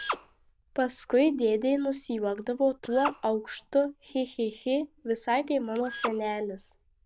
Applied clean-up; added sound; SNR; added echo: neural diffusion model UNIVERSE++.